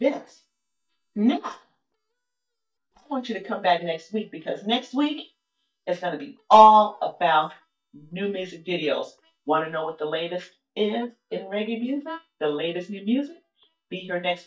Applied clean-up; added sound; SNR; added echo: neural mask model DeepFilterNet 3.